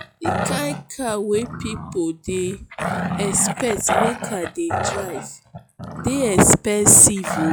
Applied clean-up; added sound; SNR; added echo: classical method log-MMSE.